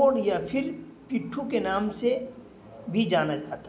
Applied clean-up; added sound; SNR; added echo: none; none; none; none.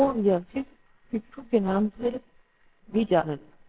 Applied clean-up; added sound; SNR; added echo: neural separator model SepFormer WHAMR!.